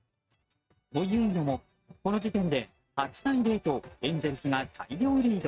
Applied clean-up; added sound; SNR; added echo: neural mask model RNNoise.